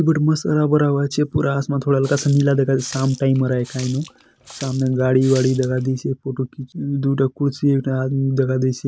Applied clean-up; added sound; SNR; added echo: none; Water tap, faucet; 20 dB; none.